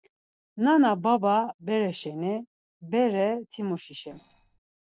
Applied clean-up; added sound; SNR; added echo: neural separator model SepFormer DNS4.